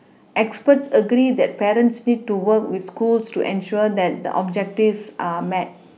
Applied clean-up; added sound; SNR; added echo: none; none; none; none.